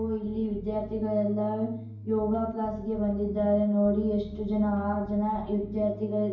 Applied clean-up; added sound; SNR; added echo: none; Bass guitar; 14 dB; reverberation time 0.9 s.